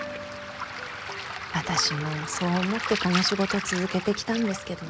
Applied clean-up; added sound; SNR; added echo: none; Waves, surf; 5 dB; none.